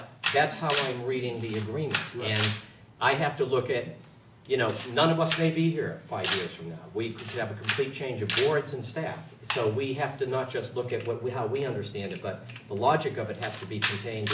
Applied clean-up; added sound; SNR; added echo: none; Camera; 6 dB; none.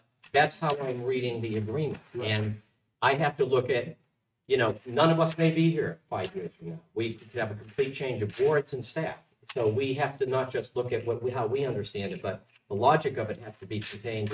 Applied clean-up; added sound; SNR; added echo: neural mask model RNNoise.